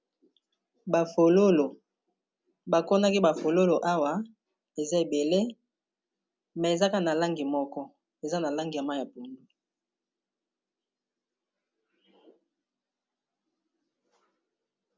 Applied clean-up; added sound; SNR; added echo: none; none; none; none.